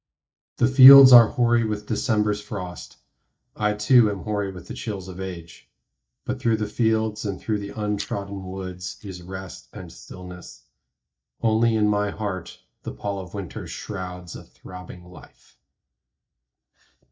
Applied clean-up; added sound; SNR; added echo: neural mask model DeepFilterNet 3.